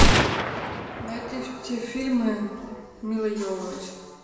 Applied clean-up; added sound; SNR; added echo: none; Gunshot, gunfire; -4 dB; reverberation time 1.2 s.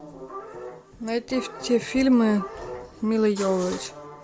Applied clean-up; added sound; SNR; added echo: none; none; none; none.